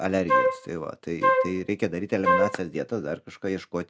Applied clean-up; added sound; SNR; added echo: none; Wind instrument, woodwind instrument; -4 dB; none.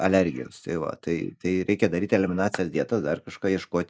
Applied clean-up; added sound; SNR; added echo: neural mask model Resemble Enhance denoiser.